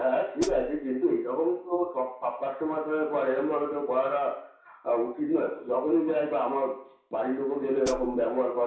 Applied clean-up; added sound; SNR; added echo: none; Hi-hat; 11 dB; reverberation time 0.6 s.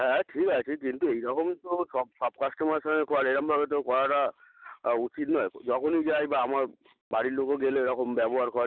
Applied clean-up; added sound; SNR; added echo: none; none; none; none.